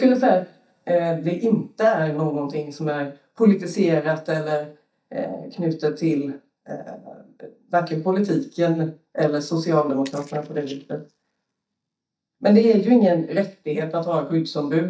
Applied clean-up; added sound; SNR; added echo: neural mask model DeepFilterNet 3.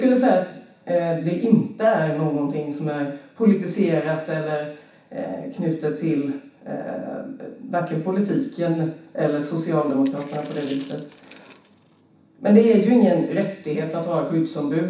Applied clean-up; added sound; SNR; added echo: none; Coin (dropping); 16 dB; reverberation time 0.7 s.